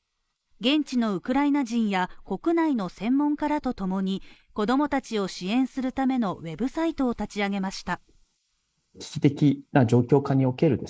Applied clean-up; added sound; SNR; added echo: neural mask model Resemble Enhance denoiser.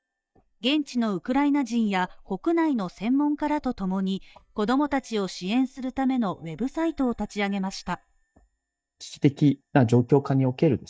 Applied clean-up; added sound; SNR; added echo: neural mask model DeepFilterNet 3.